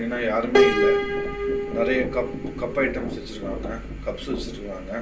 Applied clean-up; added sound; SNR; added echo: none; Piano; -2 dB; reverberation time 0.3 s.